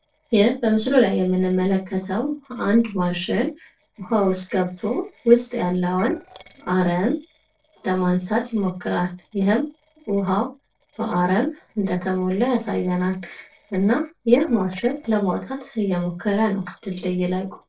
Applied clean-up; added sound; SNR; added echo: neural separator model SepFormer DNS4.